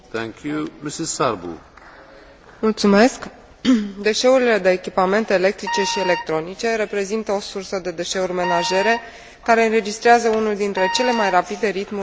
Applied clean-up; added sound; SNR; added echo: none; Wind instrument, woodwind instrument; 8 dB; none.